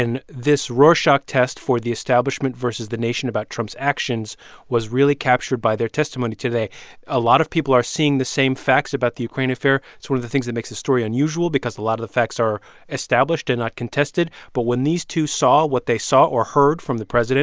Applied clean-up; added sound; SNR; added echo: none; none; none; none.